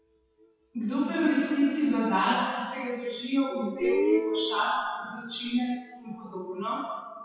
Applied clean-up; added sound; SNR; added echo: classical method WPE with log-MMSE.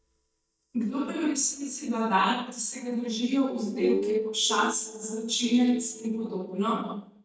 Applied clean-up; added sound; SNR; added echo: neural mask model DeepFilterNet 3.